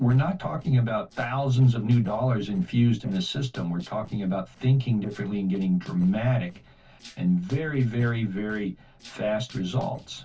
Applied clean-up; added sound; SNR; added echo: neural separator model SepFormer DNS4.